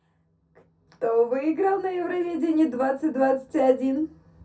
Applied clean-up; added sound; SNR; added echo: none; none; none; reverberation time 0.3 s.